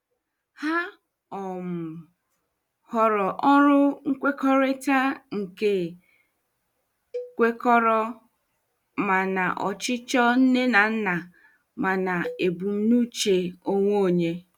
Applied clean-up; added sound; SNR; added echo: none; Cowbell; 18 dB; none.